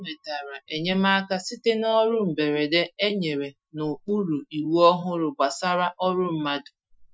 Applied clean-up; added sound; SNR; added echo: classical method Wiener filter.